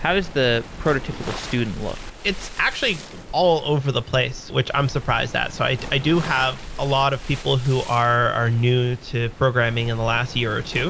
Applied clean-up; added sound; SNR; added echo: none; Waves, surf; 12 dB; none.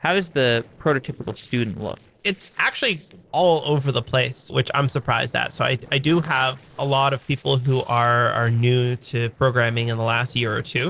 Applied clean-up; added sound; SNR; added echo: neural separator model SepFormer DNS4.